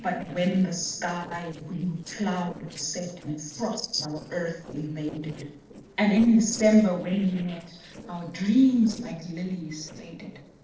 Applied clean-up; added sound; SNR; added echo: neural separator model SepFormer DNS4.